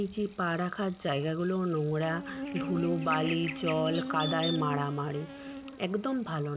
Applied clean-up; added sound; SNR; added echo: none; Buzz; 7 dB; none.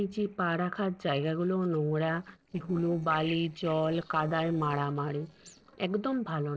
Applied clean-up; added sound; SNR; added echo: neural separator model SepFormer DNS4.